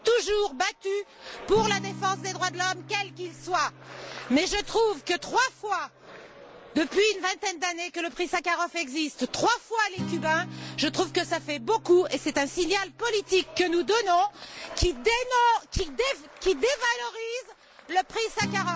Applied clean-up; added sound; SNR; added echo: none; Acoustic guitar; 16 dB; none.